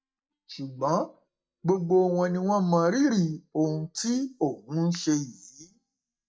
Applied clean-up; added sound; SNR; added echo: neural mask model DeepFilterNet 3.